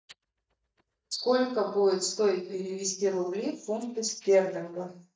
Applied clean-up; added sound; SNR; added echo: neural mask model DeepFilterNet 3.